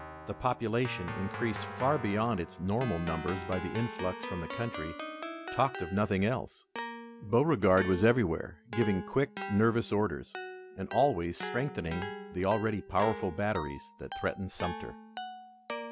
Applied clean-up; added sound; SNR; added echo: none; Keyboard (musical); 10 dB; none.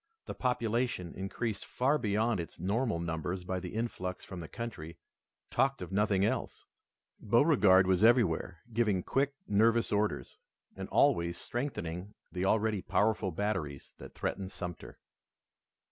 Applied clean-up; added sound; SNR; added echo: none; none; none; none.